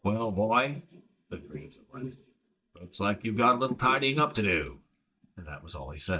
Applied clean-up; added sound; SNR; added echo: neural mask model DeepFilterNet 3.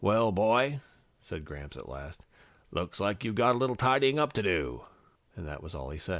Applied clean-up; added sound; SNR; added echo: none; none; none; none.